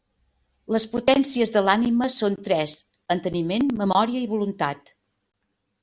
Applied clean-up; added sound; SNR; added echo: none; none; none; none.